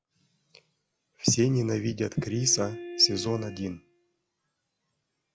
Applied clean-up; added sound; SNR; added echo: classical method log-MMSE.